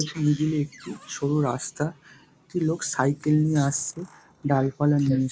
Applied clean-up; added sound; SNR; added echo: neural mask model Resemble Enhance denoiser.